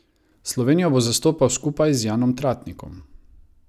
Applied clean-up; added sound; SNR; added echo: none; none; none; none.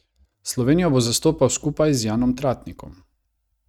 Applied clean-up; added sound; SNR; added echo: neural mask model RNNoise.